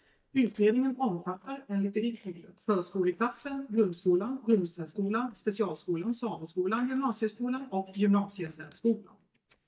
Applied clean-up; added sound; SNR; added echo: neural mask model DeepFilterNet 3.